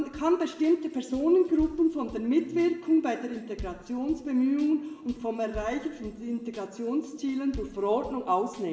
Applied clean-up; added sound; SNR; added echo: none; Drum kit; 19 dB; reverberation time 0.9 s.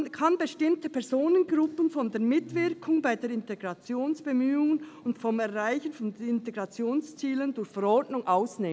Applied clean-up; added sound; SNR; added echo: none; none; none; none.